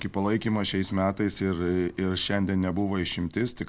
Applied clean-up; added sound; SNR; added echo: none; none; none; none.